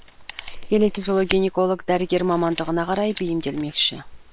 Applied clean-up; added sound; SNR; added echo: neural separator model SepFormer WHAM!.